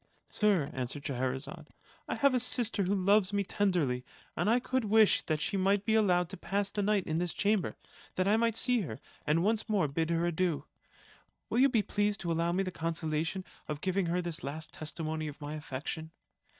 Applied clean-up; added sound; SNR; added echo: neural mask model DeepFilterNet 3.